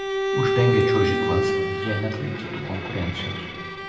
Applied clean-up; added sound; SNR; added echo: none; Bowed string instrument; -2 dB; reverberation time 2.0 s.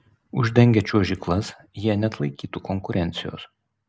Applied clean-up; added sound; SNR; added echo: none; none; none; none.